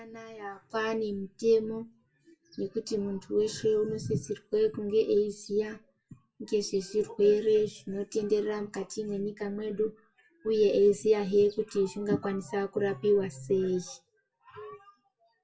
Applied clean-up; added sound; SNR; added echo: none; none; none; reverberation time 0.2 s.